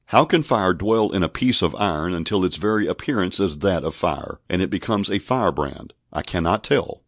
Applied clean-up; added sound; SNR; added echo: none; none; none; none.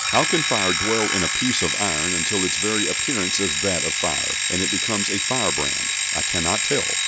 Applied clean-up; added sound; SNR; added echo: none; Alarm; -4 dB; none.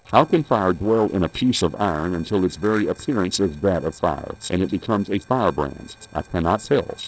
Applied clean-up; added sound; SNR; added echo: neural separator model SepFormer DNS4.